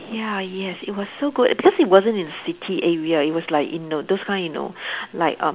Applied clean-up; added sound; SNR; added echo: none; none; none; none.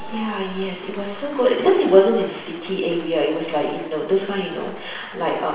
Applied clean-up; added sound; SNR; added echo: none; Applause / Crowd / Cheering; 20 dB; reverberation time 0.8 s.